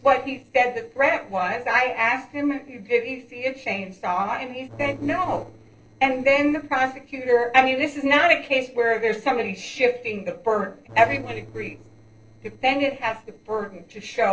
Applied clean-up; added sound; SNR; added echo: neural separator model SepFormer DNS4.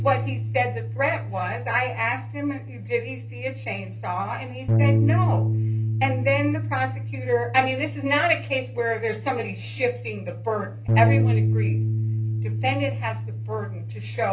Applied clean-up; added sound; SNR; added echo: none; Bass guitar; -1 dB; reverberation time 0.3 s.